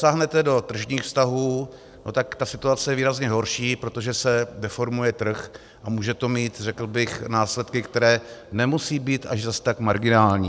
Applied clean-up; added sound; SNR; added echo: none; none; none; none.